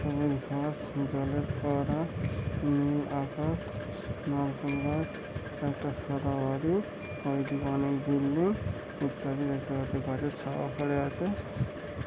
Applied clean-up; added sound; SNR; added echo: none; Bicycle bell; 17 dB; none.